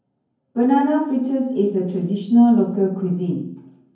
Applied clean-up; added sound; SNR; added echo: none; none; none; reverberation time 0.9 s.